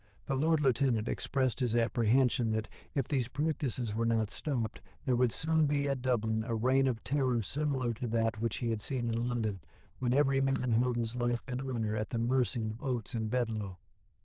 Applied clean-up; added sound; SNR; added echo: neural diffusion model UNIVERSE++.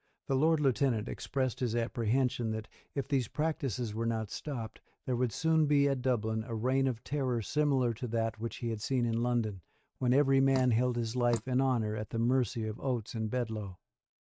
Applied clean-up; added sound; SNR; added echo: neural mask model RNNoise.